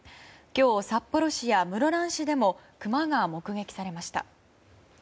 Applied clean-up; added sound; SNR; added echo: none; none; none; none.